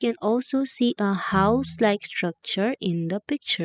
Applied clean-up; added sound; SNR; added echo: classical method spectral subtraction.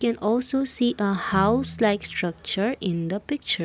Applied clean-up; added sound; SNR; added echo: none; Piano; 13 dB; none.